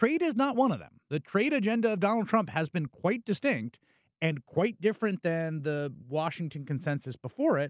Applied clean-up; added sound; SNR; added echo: none; none; none; none.